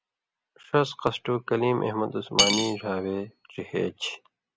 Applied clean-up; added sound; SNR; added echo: none; Cutlery, silverware / Dishes, pots, and pans; -1 dB; none.